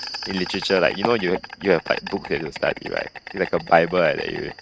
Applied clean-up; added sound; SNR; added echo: neural mask model RNNoise.